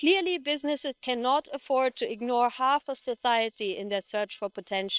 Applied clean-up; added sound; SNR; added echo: neural separator model SepFormer WHAM!.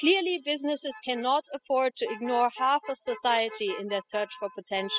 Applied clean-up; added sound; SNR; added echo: classical method spectral subtraction.